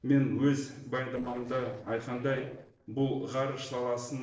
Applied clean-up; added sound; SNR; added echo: neural separator model SepFormer DNS4.